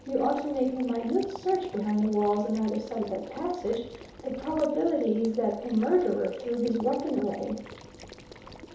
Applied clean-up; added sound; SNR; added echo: none; Water / Liquid; 18 dB; reverberation time 2.8 s.